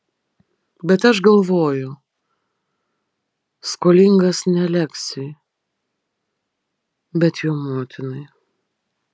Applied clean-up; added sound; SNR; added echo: none; none; none; none.